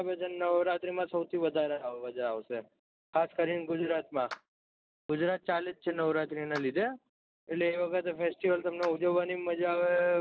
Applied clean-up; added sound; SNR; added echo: none; Clapping; 20 dB; none.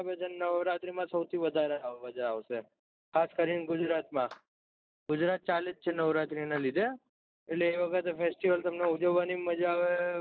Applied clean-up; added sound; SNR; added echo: neural mask model DeepFilterNet 3.